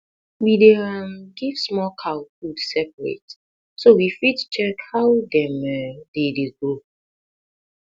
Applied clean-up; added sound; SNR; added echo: none; none; none; none.